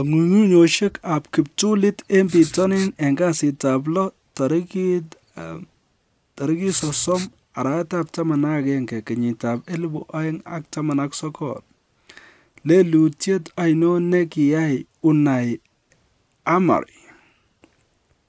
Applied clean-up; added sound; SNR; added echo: none; Writing; 17 dB; none.